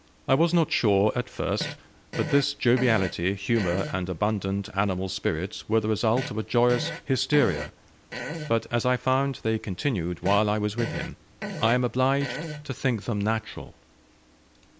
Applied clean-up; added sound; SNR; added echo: none; Fart; 11 dB; none.